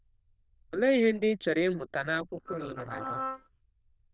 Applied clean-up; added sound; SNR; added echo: neural diffusion model UNIVERSE++.